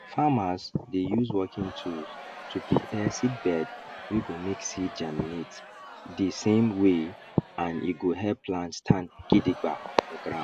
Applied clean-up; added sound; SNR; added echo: none; Crowd; 16 dB; none.